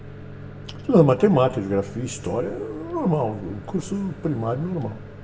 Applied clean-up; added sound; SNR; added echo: none; Microwave oven; 15 dB; reverberation time 0.7 s.